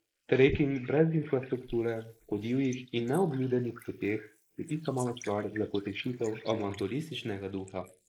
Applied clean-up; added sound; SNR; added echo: neural mask model Resemble Enhance denoiser.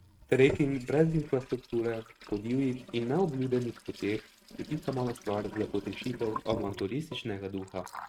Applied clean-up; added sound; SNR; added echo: neural mask model RNNoise.